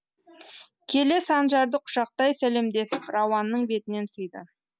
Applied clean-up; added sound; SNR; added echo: none; none; none; none.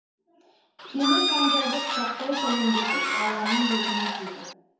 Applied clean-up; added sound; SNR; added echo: none; Bird / Fowl; -2 dB; reverberation time 0.9 s.